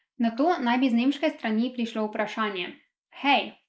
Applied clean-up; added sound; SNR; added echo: neural mask model Resemble Enhance denoiser.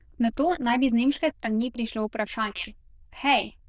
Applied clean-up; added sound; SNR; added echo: neural diffusion model UNIVERSE++.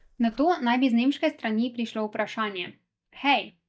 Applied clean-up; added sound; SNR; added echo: neural mask model DeepFilterNet 3.